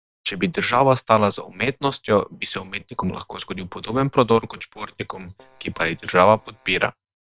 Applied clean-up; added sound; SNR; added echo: neural separator model SepFormer WHAM!.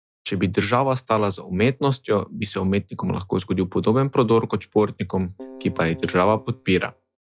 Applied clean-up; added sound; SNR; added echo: classical method log-MMSE.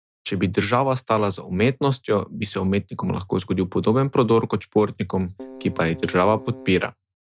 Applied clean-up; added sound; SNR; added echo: none; Keyboard (musical); 16 dB; none.